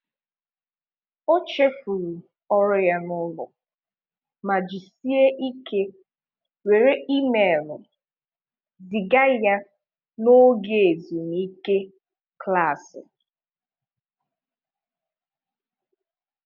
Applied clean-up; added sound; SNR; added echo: none; none; none; none.